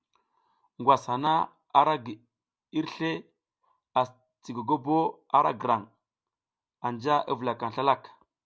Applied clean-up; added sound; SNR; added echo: none; none; none; none.